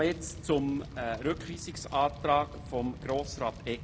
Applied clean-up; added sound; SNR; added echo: none; Fire; 12 dB; none.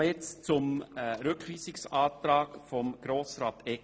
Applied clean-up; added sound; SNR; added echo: none; none; none; none.